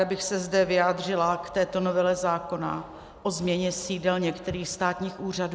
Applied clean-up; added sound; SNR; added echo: none; none; none; none.